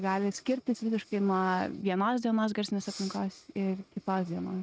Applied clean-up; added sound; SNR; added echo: neural mask model RNNoise.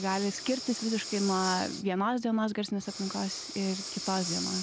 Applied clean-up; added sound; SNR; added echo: none; Breathing; 8 dB; none.